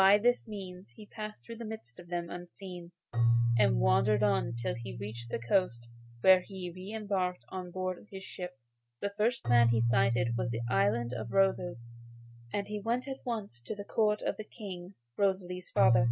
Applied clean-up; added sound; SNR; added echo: none; Keyboard (musical); 3 dB; none.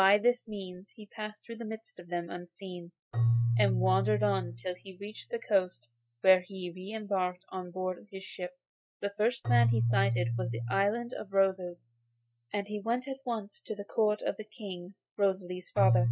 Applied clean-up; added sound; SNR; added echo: classical method log-MMSE.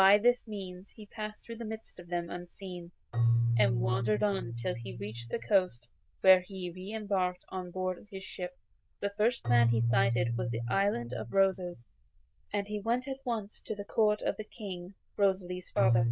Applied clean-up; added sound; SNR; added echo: neural diffusion model UNIVERSE++.